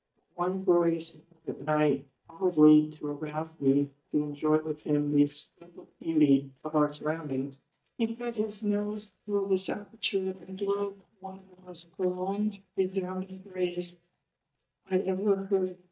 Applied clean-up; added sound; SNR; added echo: neural mask model DeepFilterNet 3.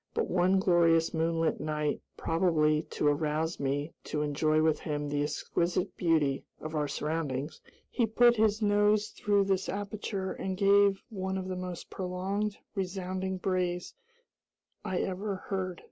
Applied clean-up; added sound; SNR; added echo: none; none; none; none.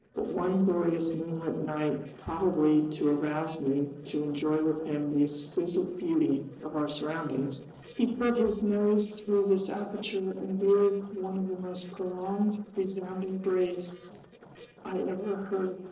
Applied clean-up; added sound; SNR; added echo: neural separator model SepFormer DNS4.